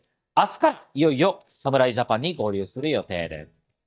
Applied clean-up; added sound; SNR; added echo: neural mask model DeepFilterNet 3.